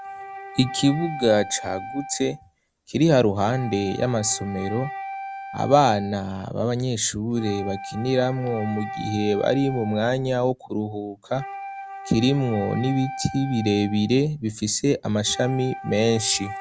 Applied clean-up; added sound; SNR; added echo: none; Wind instrument, woodwind instrument; 13 dB; none.